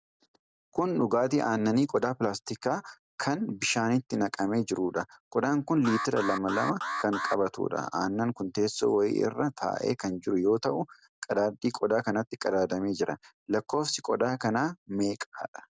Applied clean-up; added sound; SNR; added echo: none; Alarm; 5 dB; none.